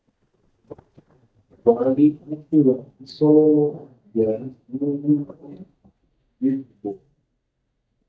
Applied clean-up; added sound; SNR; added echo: neural mask model DeepFilterNet 3.